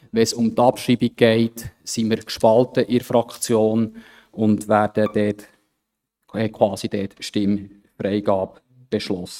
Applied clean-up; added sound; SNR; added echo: neural mask model RNNoise.